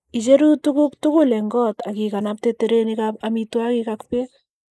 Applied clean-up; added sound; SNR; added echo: neural mask model Resemble Enhance denoiser.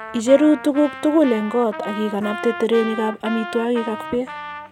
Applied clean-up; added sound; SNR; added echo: none; Trumpet; 12 dB; none.